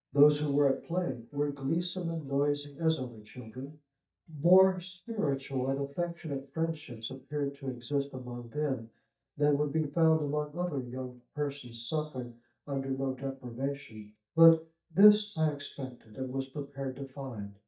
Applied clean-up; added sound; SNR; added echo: neural mask model DeepFilterNet 3.